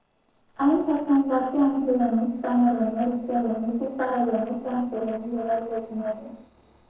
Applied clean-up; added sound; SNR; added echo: neural separator model SepFormer DNS4.